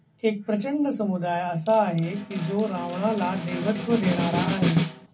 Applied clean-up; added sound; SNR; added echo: none; Snare drum; 3 dB; reverberation time 0.4 s.